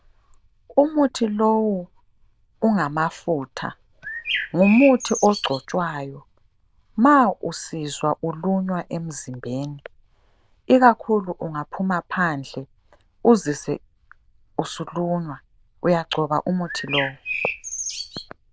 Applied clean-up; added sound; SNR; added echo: neural diffusion model UNIVERSE++.